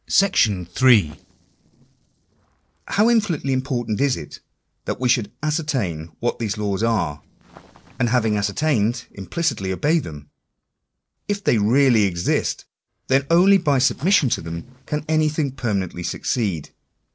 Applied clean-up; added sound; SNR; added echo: neural separator model SepFormer DNS4.